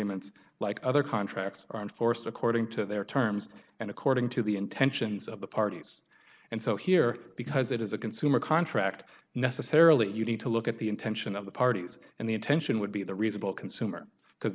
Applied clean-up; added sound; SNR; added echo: none; none; none; none.